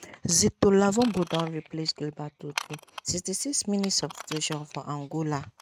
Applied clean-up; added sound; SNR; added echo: neural mask model RNNoise.